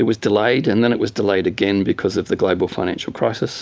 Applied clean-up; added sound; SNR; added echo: none; none; none; none.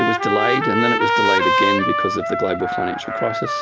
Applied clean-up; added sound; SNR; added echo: none; Trumpet; -3 dB; none.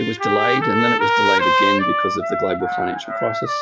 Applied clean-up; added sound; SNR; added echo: classical method log-MMSE.